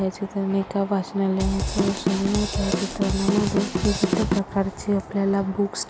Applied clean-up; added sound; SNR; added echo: none; Drum / Drum kit; 1 dB; none.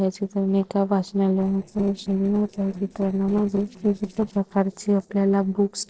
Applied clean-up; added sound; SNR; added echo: neural separator model SepFormer DNS4.